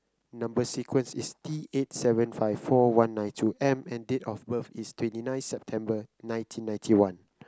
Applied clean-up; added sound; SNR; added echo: none; none; none; none.